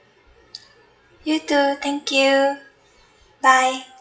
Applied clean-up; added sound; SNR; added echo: classical method WPE with log-MMSE.